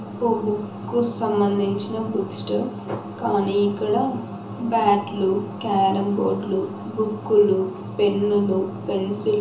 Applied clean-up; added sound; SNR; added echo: none; none; none; reverberation time 0.8 s.